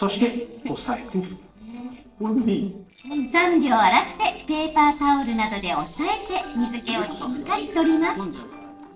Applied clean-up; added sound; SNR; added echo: neural separator model SepFormer DNS4.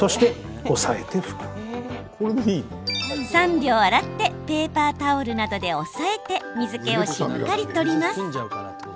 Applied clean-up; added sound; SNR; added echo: none; none; none; none.